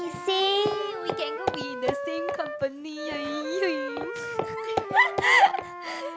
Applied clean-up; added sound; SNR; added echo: none; Wind instrument, woodwind instrument + Walk, footsteps; 5 dB; none.